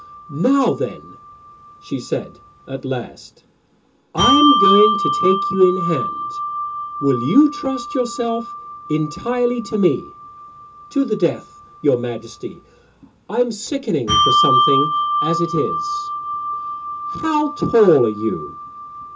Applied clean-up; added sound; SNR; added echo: none; Bell; 3 dB; reverberation time 0.2 s.